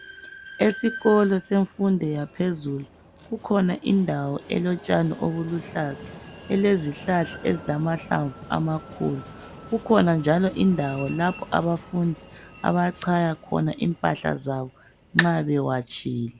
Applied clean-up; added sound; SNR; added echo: none; Train; 18 dB; none.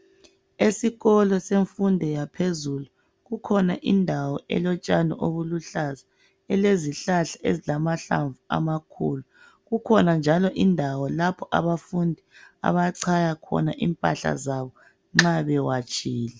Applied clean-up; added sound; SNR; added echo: none; none; none; none.